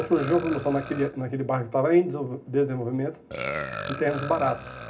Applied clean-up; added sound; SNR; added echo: none; Burping, eructation; 11 dB; reverberation time 0.4 s.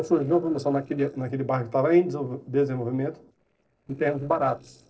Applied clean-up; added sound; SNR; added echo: neural separator model SepFormer DNS4.